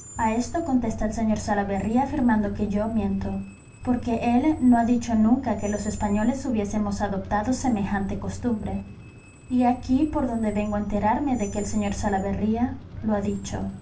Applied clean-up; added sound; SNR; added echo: none; Screech; 19 dB; reverberation time 0.3 s.